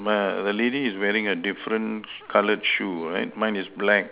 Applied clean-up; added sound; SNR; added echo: none; none; none; none.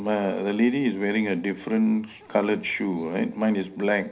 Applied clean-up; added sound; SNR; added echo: none; none; none; reverberation time 0.5 s.